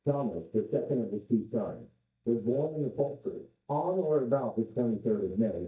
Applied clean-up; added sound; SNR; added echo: neural mask model DeepFilterNet 3.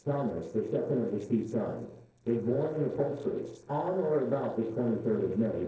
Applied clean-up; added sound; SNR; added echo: neural separator model SepFormer DNS4.